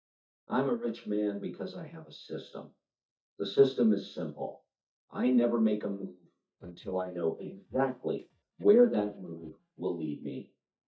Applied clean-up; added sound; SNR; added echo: neural mask model DeepFilterNet 3.